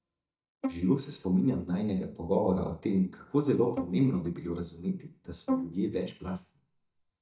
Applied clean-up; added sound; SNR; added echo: neural mask model DeepFilterNet 3.